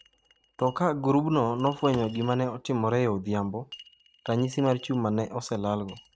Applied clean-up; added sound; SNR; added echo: neural mask model RNNoise.